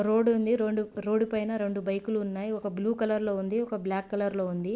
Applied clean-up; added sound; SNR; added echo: none; none; none; none.